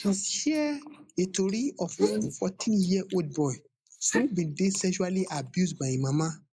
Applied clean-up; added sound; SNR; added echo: neural mask model Resemble Enhance denoiser.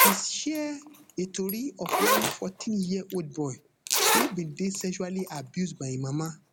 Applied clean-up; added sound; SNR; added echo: none; Zipper (clothing); -2 dB; none.